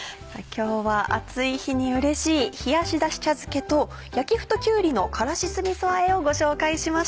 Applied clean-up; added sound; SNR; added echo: none; none; none; none.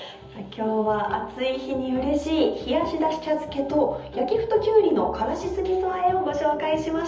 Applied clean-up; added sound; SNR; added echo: none; none; none; reverberation time 0.7 s.